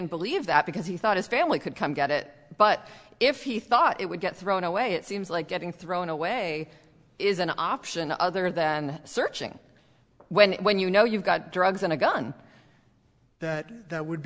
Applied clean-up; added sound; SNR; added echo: none; none; none; none.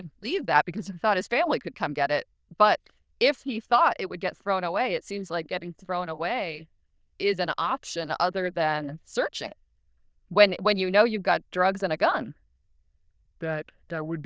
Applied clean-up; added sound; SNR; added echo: neural diffusion model UNIVERSE++.